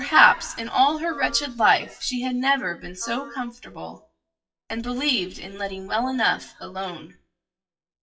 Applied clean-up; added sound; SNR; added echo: classical method WPE with log-MMSE.